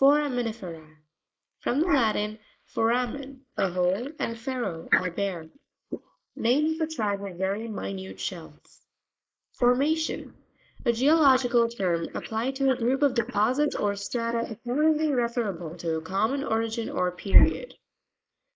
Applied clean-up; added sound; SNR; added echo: neural mask model Resemble Enhance denoiser.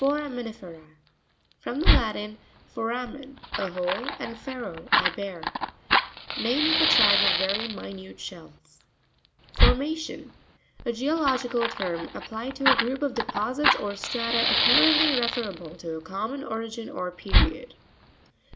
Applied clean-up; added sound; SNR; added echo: none; Fire; -3 dB; none.